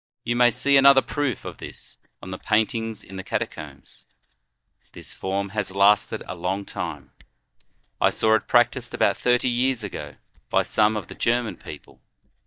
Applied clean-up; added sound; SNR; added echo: neural mask model DeepFilterNet 3.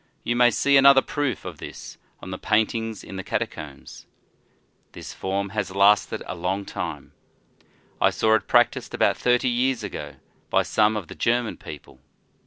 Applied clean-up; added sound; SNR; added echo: none; none; none; none.